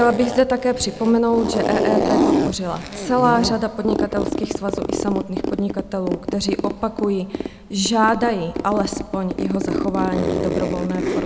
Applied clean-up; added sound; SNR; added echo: none; Zipper (clothing); 3 dB; none.